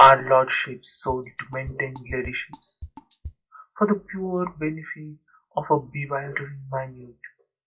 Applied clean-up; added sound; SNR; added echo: classical method WPE with log-MMSE.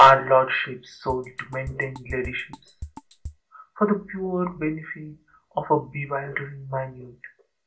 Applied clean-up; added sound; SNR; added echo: none; Drum kit; 15 dB; reverberation time 0.2 s.